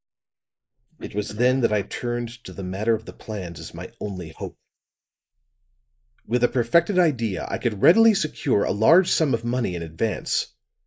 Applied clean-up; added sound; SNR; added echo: neural mask model Resemble Enhance denoiser.